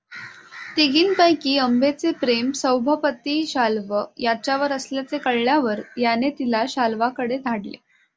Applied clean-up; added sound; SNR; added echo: none; none; none; none.